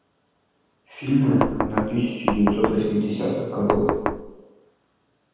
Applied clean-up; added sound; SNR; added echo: none; Knock; 2 dB; reverberation time 1.2 s.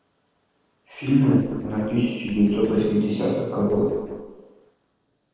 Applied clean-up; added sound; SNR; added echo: neural separator model SepFormer DNS4.